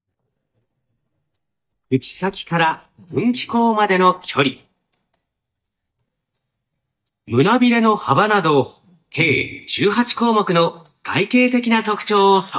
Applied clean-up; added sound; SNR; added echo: neural mask model DeepFilterNet 3.